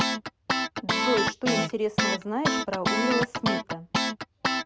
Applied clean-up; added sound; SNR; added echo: none; Guitar; -3 dB; none.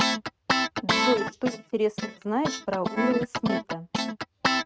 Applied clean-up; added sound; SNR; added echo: neural mask model RNNoise.